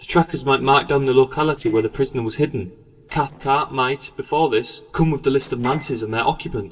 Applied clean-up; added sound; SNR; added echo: neural separator model SepFormer DNS4.